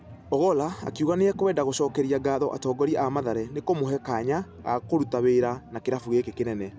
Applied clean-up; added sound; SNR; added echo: none; none; none; none.